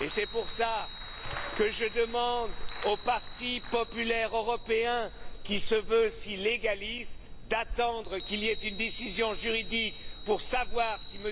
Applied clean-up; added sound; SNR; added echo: none; Chime; 2 dB; none.